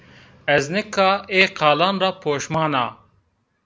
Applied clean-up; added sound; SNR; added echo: none; none; none; none.